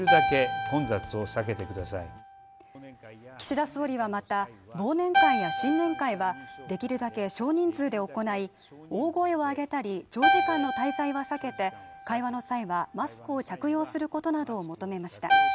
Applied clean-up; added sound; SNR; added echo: none; Keyboard (musical); 2 dB; none.